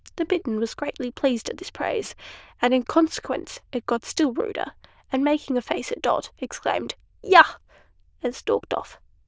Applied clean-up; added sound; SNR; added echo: neural diffusion model UNIVERSE++.